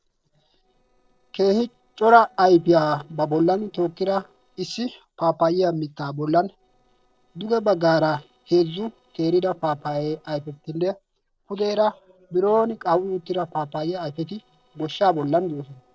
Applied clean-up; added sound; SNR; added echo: neural separator model SepFormer DNS4.